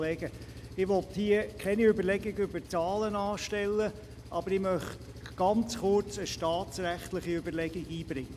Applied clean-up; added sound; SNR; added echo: none; Engine; 15 dB; none.